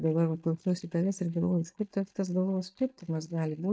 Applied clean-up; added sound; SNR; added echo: neural mask model DeepFilterNet 3.